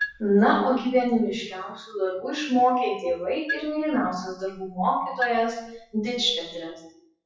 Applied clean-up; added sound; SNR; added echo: classical method WPE with log-MMSE.